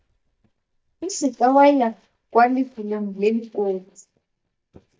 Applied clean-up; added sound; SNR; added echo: neural mask model DeepFilterNet 3.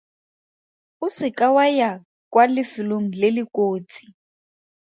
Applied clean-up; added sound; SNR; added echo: none; none; none; none.